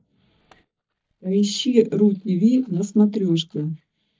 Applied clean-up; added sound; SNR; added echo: neural mask model DeepFilterNet 3.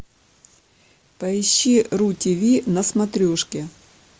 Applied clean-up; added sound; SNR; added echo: none; none; none; none.